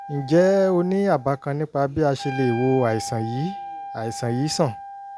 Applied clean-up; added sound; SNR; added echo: none; Wind instrument, woodwind instrument; 13 dB; none.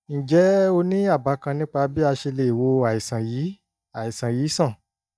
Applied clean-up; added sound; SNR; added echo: neural mask model DeepFilterNet 3.